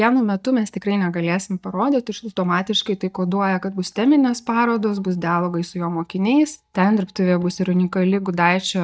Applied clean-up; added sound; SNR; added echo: neural mask model DeepFilterNet 3.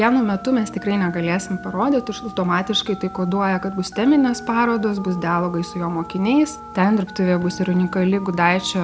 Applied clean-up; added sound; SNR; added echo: none; Piano + Telephone; 16 dB; none.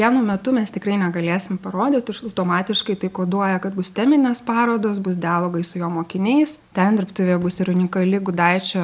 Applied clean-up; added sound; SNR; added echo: none; none; none; none.